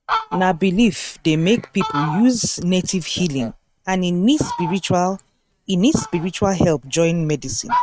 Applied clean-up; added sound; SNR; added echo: neural mask model RNNoise.